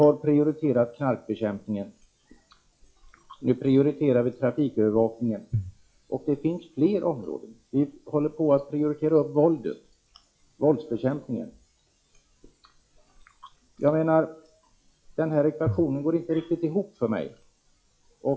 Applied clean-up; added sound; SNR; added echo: classical method log-MMSE.